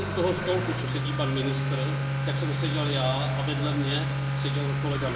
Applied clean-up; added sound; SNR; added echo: none; Accelerating, revving, vroom / Motor vehicle (road); -3 dB; reverberation time 1.6 s.